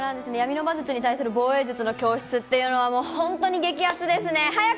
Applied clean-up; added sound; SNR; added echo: none; none; none; none.